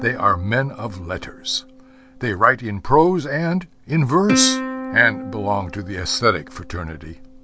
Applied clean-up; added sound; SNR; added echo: none; Plucked string instrument; 9 dB; none.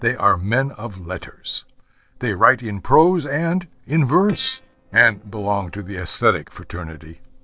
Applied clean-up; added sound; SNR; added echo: neural separator model SepFormer DNS4.